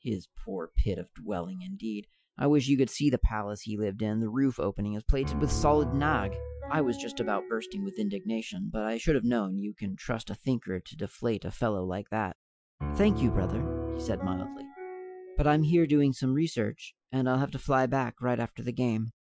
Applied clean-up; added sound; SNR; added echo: classical method Wiener filter.